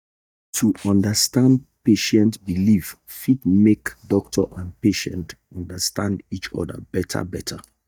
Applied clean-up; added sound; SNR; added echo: neural mask model DeepFilterNet 3.